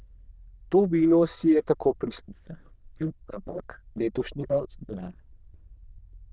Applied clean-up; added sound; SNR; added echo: neural diffusion model UNIVERSE++.